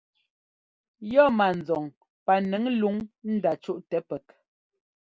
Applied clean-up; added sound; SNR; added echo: none; none; none; none.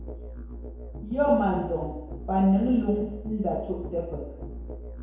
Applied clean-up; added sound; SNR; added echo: none; Musical instrument; 10 dB; reverberation time 0.9 s.